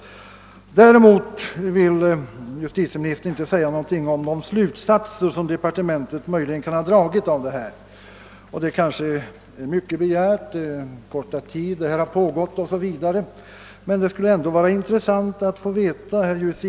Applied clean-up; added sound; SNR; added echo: none; none; none; none.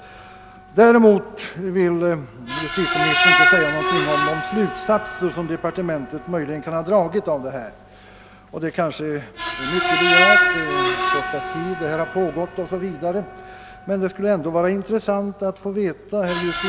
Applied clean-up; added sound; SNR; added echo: none; Screech; 2 dB; none.